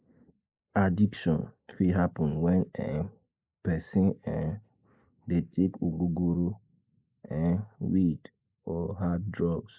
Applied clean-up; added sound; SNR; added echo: neural mask model Resemble Enhance denoiser.